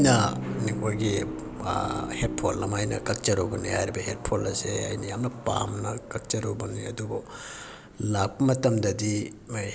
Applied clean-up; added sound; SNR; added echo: none; none; none; none.